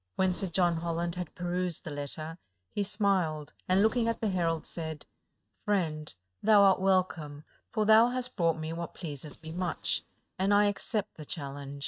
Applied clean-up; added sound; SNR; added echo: neural mask model RNNoise.